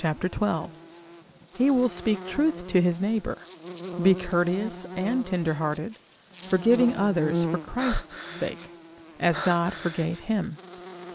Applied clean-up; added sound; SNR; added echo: none; Buzz + Breathing; 10 dB; none.